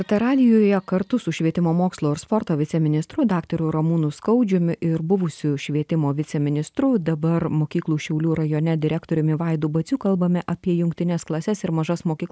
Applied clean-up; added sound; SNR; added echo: none; none; none; none.